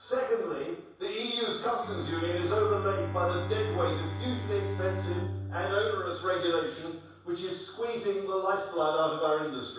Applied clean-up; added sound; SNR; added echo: none; Bowed string instrument; 8 dB; reverberation time 0.7 s.